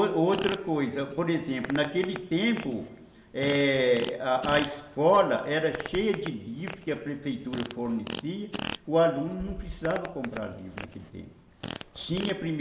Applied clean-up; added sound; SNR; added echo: none; Fart; 13 dB; reverberation time 1.7 s.